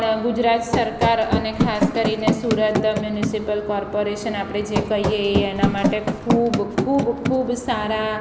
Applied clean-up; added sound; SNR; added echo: none; Run; 1 dB; none.